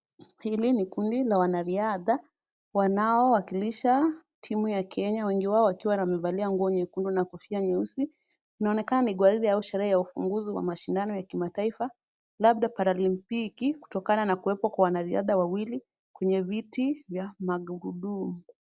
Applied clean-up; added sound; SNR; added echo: none; none; none; none.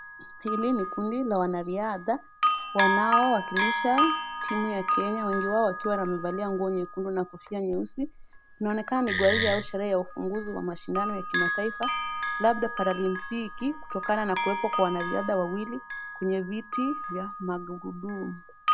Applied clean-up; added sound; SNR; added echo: none; Bell + Wood; 2 dB; none.